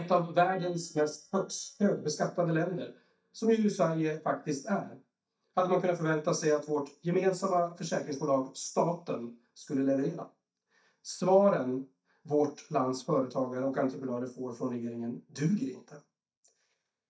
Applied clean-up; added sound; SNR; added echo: neural mask model DeepFilterNet 3.